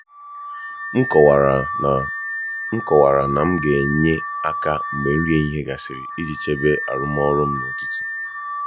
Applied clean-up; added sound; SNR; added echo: none; Alarm / Car; 7 dB; none.